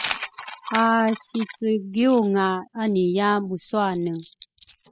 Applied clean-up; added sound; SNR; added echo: classical method spectral subtraction.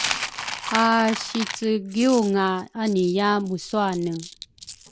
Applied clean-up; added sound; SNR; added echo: none; Coin (dropping); 10 dB; none.